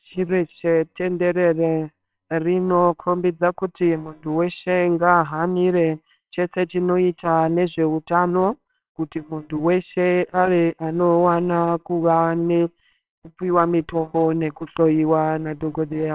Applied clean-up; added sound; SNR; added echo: neural separator model SepFormer WHAMR!.